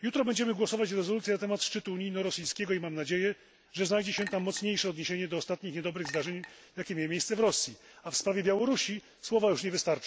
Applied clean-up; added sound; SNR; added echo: none; Chink, clink; 16 dB; none.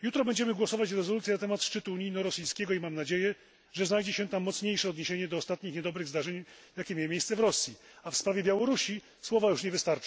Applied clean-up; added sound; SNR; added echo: none; none; none; none.